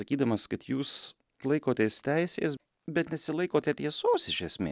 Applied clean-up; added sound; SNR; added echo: none; none; none; none.